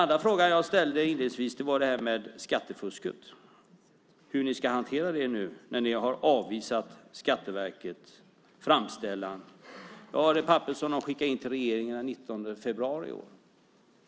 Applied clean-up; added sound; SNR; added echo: none; none; none; none.